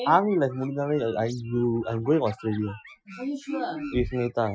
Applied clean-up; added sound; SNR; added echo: classical method Wiener filter.